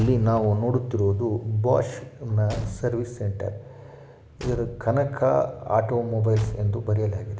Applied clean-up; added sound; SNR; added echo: none; Slam / Truck / Car; 17 dB; none.